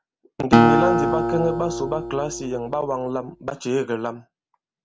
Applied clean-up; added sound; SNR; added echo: none; Acoustic guitar; -4 dB; none.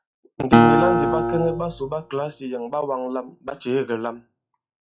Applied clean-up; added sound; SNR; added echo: classical method log-MMSE.